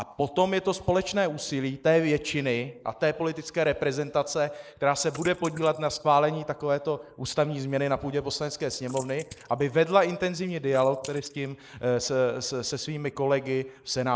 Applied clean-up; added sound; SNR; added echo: neural mask model Resemble Enhance denoiser.